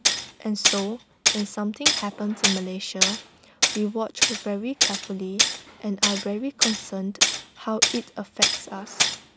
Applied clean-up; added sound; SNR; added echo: none; Tools; -4 dB; none.